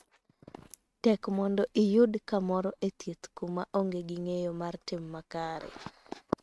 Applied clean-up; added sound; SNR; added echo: neural mask model RNNoise.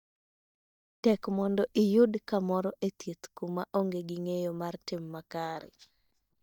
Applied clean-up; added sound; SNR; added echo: neural mask model DeepFilterNet 3.